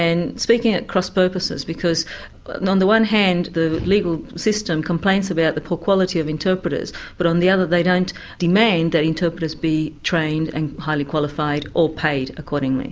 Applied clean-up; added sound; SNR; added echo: none; none; none; none.